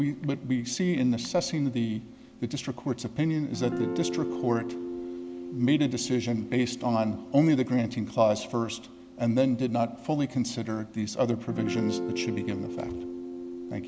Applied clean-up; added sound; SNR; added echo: none; Guitar; 9 dB; none.